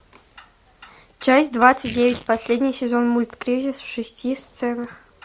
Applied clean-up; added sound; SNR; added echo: none; Tearing; 19 dB; none.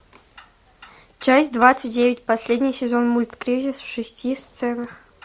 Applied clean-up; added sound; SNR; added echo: none; none; none; none.